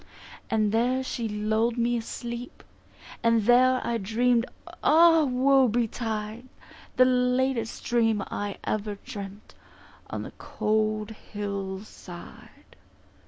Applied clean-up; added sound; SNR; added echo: none; none; none; none.